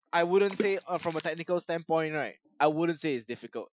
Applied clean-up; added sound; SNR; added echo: classical method Wiener filter.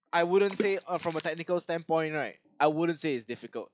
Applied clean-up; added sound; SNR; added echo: classical method log-MMSE.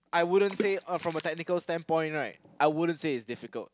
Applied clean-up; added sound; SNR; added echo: none; Water / Splash, splatter; 13 dB; none.